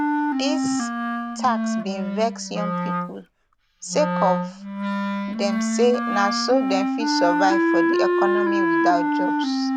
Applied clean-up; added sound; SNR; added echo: none; Wind instrument, woodwind instrument; -3 dB; none.